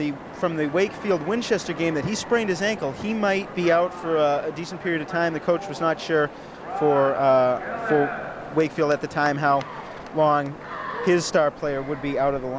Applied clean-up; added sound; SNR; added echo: none; Waves, surf; 16 dB; none.